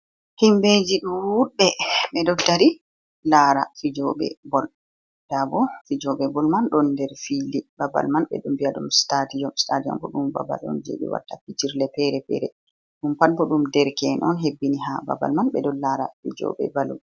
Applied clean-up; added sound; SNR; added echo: none; none; none; none.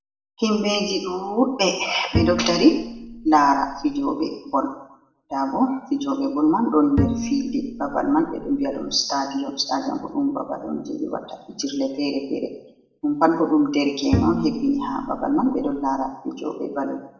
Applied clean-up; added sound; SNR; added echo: none; Bowed string instrument; 6 dB; reverberation time 0.8 s.